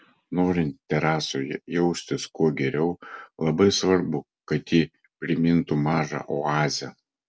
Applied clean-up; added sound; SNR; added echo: none; none; none; none.